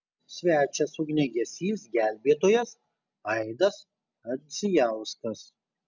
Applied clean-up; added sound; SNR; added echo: none; none; none; none.